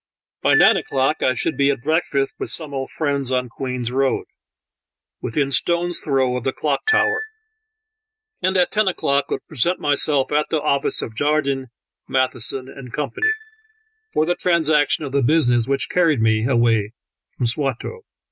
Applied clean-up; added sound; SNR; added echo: neural mask model RNNoise.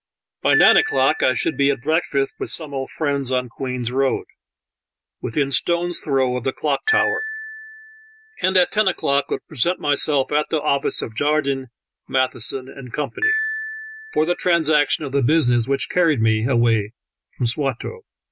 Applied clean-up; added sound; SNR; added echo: none; Piano; 11 dB; none.